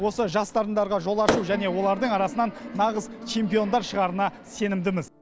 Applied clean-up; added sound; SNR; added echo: none; Fireworks; 11 dB; none.